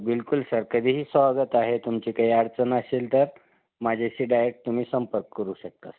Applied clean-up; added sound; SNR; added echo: none; none; none; none.